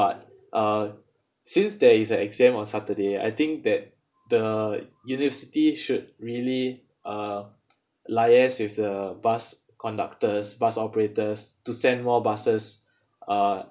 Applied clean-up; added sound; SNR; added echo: none; none; none; none.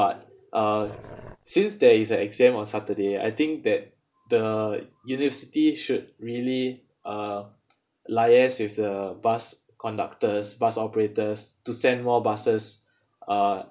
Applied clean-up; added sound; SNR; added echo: none; Growling; 20 dB; none.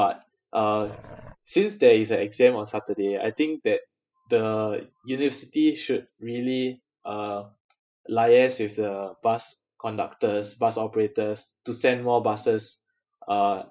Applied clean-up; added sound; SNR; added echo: classical method spectral subtraction.